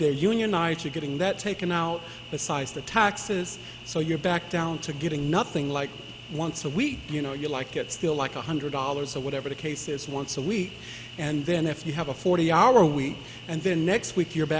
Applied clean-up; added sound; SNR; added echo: none; Cricket; 18 dB; none.